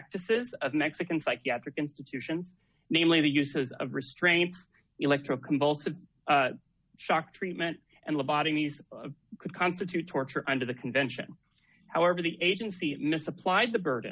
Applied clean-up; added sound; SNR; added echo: none; none; none; none.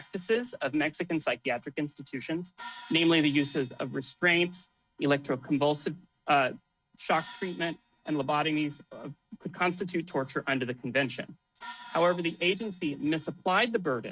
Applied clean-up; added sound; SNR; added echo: neural mask model RNNoise.